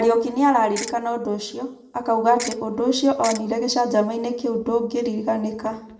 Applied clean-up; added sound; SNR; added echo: none; Ratchet, pawl; 11 dB; reverberation time 0.5 s.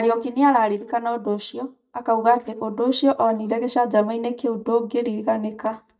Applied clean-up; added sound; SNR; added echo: neural mask model DeepFilterNet 3.